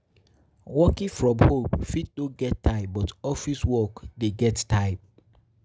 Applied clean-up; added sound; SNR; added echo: none; none; none; none.